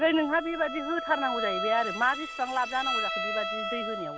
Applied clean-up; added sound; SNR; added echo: none; Bowed string instrument; 4 dB; none.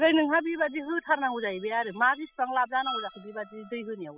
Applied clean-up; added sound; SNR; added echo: classical method spectral subtraction.